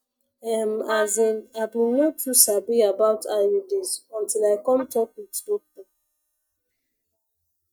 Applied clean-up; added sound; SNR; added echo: neural mask model DeepFilterNet 3.